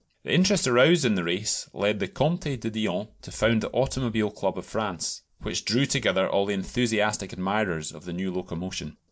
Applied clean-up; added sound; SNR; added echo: none; none; none; none.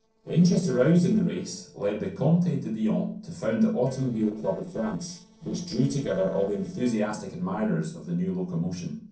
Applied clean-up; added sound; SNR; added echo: neural separator model SepFormer DNS4.